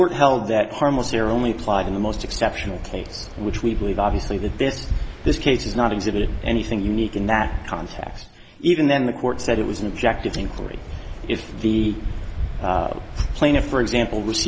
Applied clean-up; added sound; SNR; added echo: none; Waves, surf; 7 dB; none.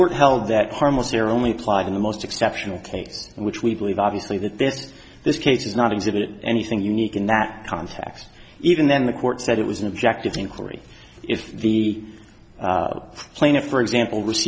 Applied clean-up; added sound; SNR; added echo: none; none; none; none.